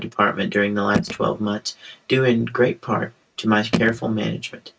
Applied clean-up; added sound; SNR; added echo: neural mask model RNNoise.